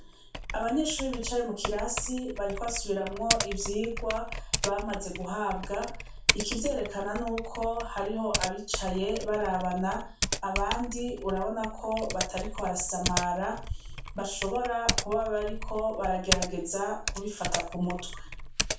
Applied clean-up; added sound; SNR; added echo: none; Typing; 3 dB; reverberation time 0.4 s.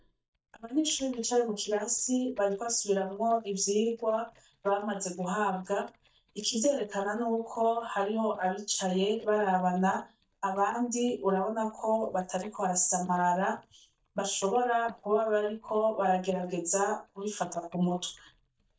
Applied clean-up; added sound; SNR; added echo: neural mask model DeepFilterNet 3.